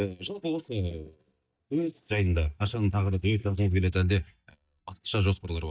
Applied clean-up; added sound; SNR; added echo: neural mask model DeepFilterNet 3.